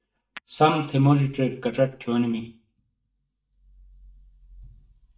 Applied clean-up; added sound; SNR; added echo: neural mask model DeepFilterNet 3.